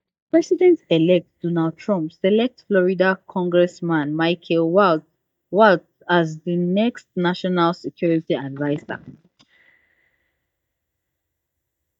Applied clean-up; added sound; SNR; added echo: neural mask model DeepFilterNet 3.